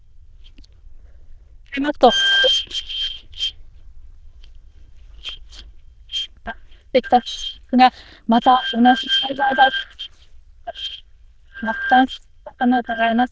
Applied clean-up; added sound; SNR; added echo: neural diffusion model UNIVERSE++.